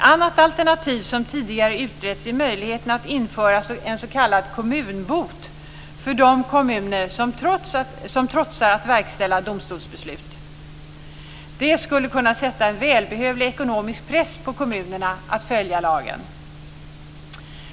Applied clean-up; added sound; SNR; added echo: none; none; none; none.